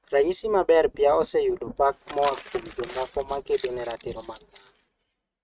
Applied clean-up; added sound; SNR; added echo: neural mask model RNNoise.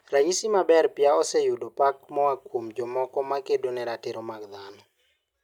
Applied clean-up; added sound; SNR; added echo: none; none; none; none.